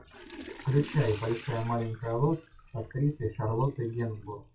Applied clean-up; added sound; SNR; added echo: classical method WPE with log-MMSE.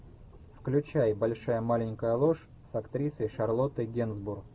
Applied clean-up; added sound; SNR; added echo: none; none; none; none.